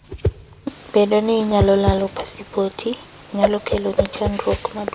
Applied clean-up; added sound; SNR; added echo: none; Whoosh, swoosh, swish; 5 dB; none.